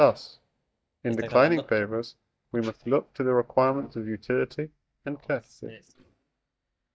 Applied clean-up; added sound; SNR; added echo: neural mask model DeepFilterNet 3.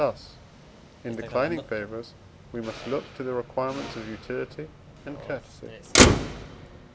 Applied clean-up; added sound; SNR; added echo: none; Motor vehicle (road); -4 dB; none.